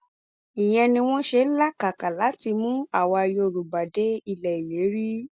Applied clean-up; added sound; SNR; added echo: none; none; none; none.